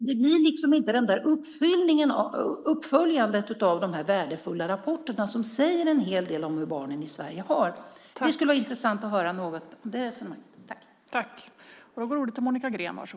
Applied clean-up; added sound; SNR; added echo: neural mask model Resemble Enhance denoiser.